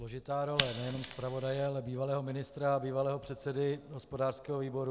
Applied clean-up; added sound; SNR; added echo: none; Scissors; 4 dB; none.